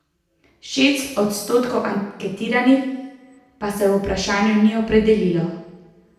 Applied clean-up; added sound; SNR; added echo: none; none; none; reverberation time 0.9 s.